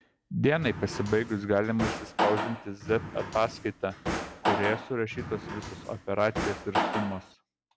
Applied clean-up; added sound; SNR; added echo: none; Drawer open or close; 3 dB; none.